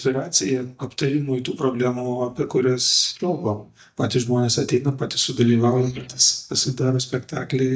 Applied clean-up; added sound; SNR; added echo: neural mask model DeepFilterNet 3.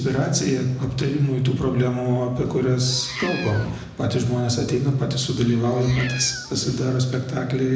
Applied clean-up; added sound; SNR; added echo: none; Meow; 14 dB; reverberation time 0.9 s.